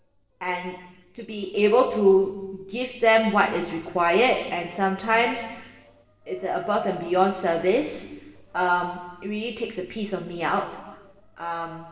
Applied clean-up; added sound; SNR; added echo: neural separator model SepFormer DNS4.